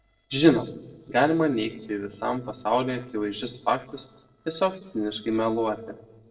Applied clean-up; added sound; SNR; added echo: neural separator model SepFormer DNS4.